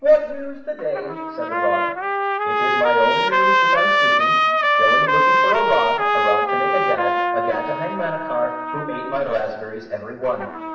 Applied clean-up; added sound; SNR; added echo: none; Trumpet; -4 dB; reverberation time 1.0 s.